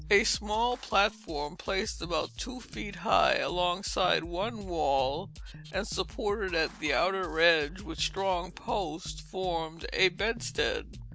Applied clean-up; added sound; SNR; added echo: none; Drum kit; 14 dB; none.